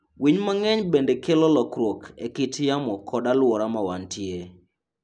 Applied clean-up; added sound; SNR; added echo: none; none; none; none.